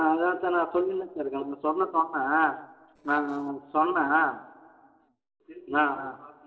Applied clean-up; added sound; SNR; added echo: neural separator model SepFormer DNS4.